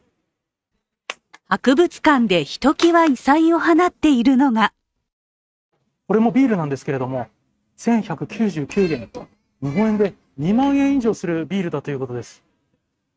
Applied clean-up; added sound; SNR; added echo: neural mask model RNNoise.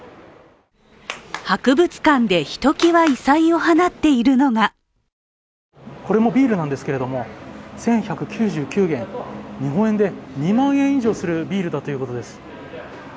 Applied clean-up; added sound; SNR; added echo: none; none; none; none.